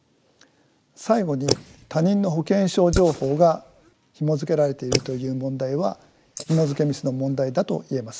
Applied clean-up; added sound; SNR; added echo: neural mask model Resemble Enhance denoiser.